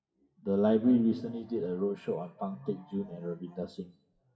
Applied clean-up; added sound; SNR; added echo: classical method WPE with log-MMSE.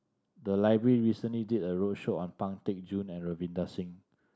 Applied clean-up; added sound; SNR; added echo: none; none; none; none.